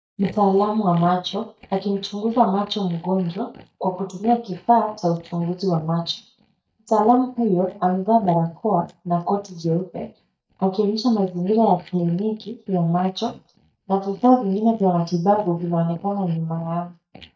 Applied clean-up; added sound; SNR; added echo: neural mask model DeepFilterNet 3.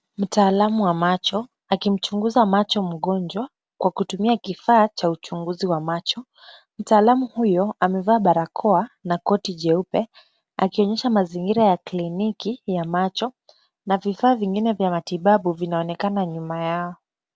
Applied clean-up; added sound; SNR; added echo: none; none; none; none.